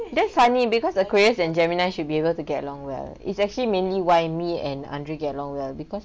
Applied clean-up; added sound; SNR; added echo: none; none; none; none.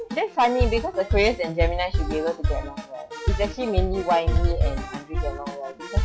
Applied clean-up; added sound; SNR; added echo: classical method log-MMSE.